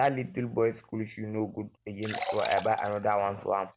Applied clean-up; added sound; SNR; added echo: none; Liquid; 11 dB; none.